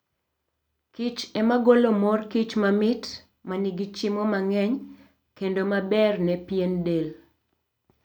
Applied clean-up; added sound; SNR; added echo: none; none; none; none.